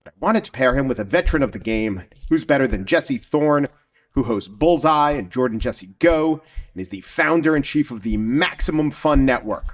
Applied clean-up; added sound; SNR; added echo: neural mask model DeepFilterNet 3.